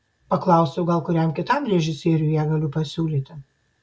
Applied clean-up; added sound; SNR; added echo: none; none; none; none.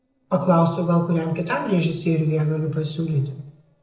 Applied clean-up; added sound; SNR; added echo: neural separator model SepFormer DNS4.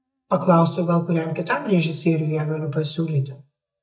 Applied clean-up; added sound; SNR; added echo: neural mask model DeepFilterNet 3.